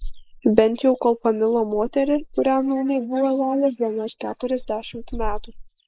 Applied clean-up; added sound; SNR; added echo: neural mask model Resemble Enhance denoiser.